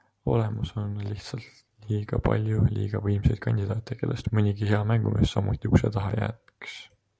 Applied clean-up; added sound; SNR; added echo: none; none; none; none.